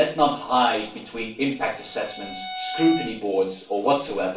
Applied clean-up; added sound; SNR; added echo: none; Bowed string instrument; 13 dB; reverberation time 0.4 s.